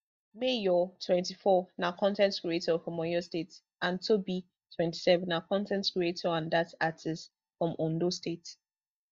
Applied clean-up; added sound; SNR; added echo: neural mask model DeepFilterNet 3.